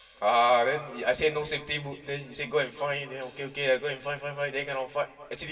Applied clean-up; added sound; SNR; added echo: none; none; none; reverberation time 2.6 s.